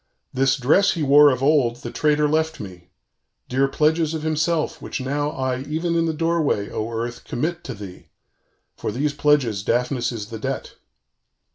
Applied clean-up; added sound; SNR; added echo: none; none; none; none.